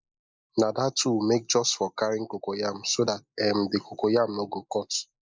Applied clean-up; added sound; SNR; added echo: neural mask model Resemble Enhance denoiser.